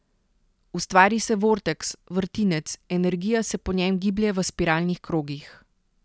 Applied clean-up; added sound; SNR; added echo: none; none; none; none.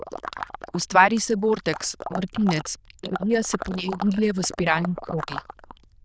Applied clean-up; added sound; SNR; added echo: neural diffusion model UNIVERSE++.